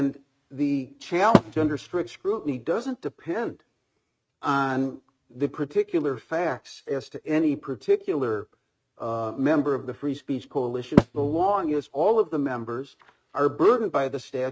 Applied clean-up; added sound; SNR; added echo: neural mask model RNNoise.